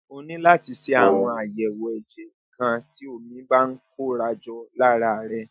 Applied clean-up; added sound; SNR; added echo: classical method Wiener filter.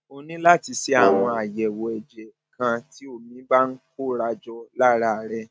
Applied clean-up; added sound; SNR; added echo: neural mask model RNNoise.